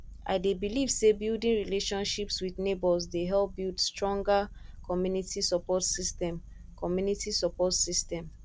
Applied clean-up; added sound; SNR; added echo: none; Purr; 15 dB; none.